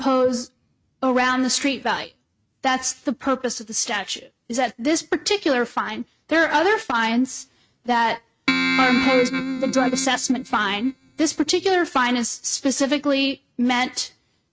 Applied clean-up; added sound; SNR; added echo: neural mask model RNNoise.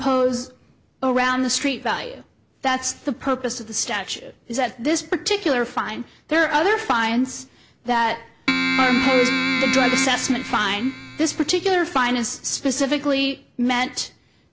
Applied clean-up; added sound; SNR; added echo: none; Keyboard (musical); 1 dB; none.